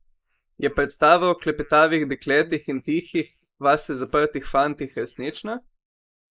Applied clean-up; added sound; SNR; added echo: neural mask model Resemble Enhance denoiser.